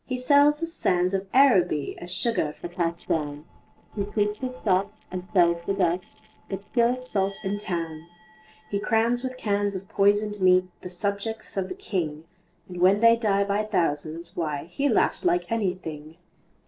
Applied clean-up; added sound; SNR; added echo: neural separator model SepFormer DNS4.